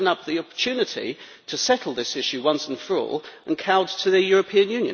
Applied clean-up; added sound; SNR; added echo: none; none; none; none.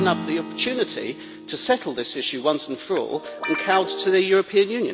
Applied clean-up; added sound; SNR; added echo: none; Acoustic guitar / Strum + Guitar; 11 dB; none.